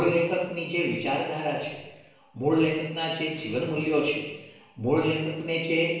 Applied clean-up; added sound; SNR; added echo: none; none; none; reverberation time 0.9 s.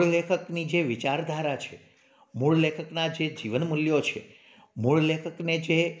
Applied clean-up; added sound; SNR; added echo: none; none; none; none.